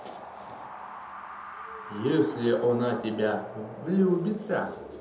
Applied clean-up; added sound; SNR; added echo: none; Wind; 13 dB; reverberation time 0.7 s.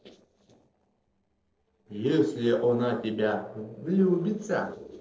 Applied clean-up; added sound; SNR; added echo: neural separator model SepFormer DNS4.